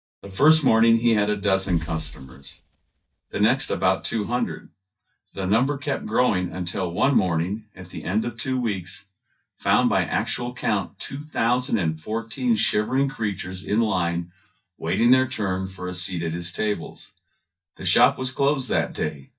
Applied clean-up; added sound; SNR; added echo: neural mask model DeepFilterNet 3.